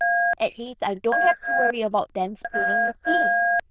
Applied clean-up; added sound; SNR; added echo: neural diffusion model UNIVERSE++.